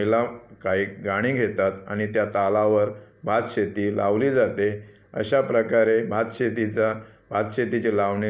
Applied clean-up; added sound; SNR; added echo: none; none; none; none.